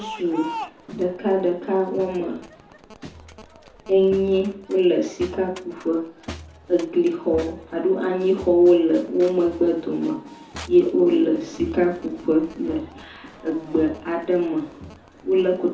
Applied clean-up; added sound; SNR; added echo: none; Crowd; 18 dB; reverberation time 0.6 s.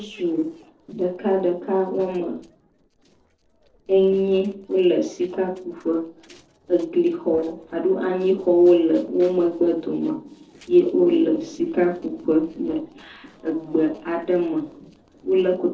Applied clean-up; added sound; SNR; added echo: neural separator model SepFormer DNS4.